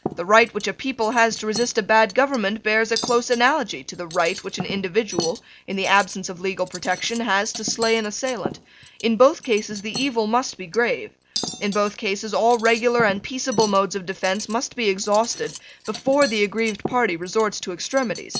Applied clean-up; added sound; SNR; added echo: none; Cutlery, silverware; 13 dB; none.